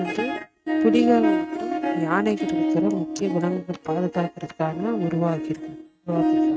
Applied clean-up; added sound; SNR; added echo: neural mask model RNNoise.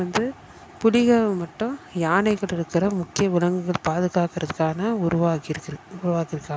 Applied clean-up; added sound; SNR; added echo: none; none; none; none.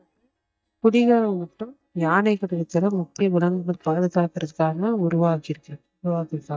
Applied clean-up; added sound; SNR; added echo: neural mask model DeepFilterNet 3.